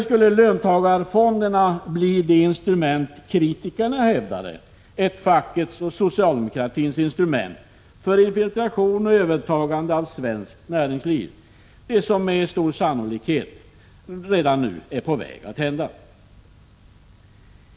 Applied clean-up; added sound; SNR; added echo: none; none; none; none.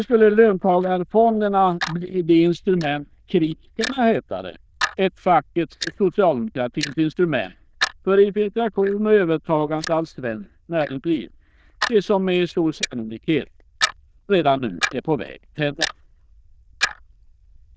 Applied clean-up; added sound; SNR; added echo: neural diffusion model UNIVERSE++.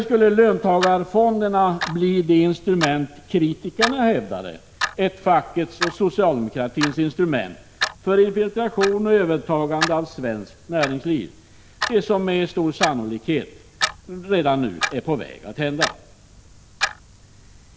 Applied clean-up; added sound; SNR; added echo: none; Clock; 10 dB; none.